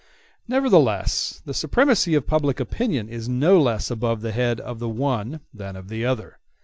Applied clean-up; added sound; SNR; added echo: none; none; none; none.